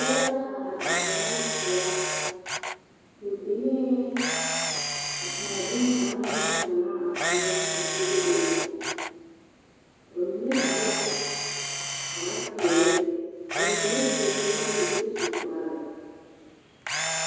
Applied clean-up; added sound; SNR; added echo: none; Camera; 1 dB; reverberation time 1.9 s.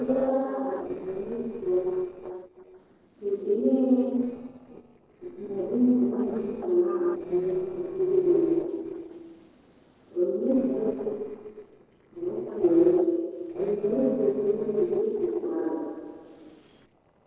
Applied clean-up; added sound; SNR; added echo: neural separator model SepFormer DNS4.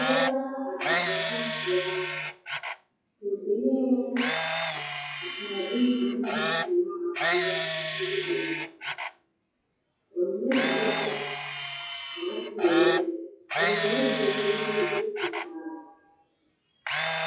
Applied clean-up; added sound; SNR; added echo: classical method WPE with log-MMSE.